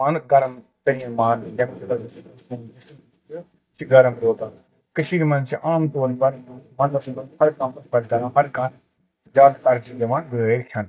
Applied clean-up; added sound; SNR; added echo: neural mask model DeepFilterNet 3.